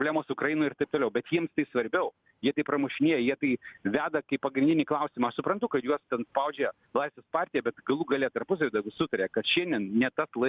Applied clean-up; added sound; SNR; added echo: none; none; none; none.